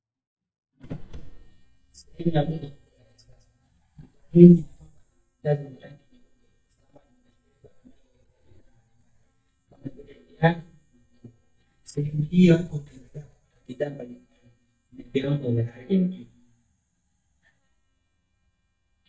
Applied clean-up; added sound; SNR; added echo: neural mask model DeepFilterNet 3.